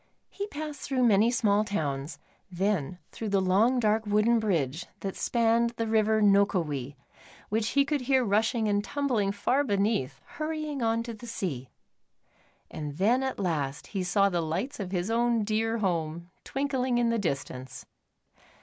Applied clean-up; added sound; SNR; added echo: none; none; none; none.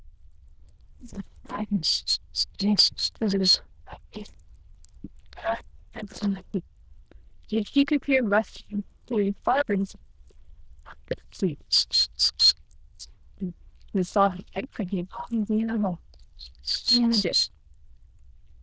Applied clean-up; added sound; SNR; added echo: neural diffusion model UNIVERSE++.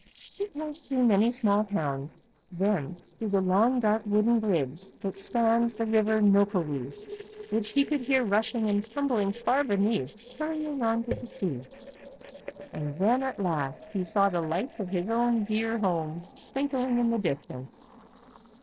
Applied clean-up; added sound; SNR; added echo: neural separator model SepFormer DNS4.